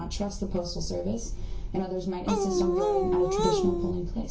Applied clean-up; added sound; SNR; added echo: none; Dog; -4 dB; reverberation time 0.3 s.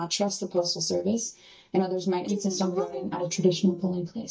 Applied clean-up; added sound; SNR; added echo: neural mask model DeepFilterNet 3.